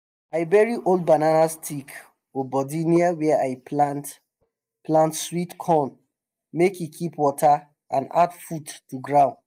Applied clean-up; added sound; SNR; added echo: neural mask model DeepFilterNet 3.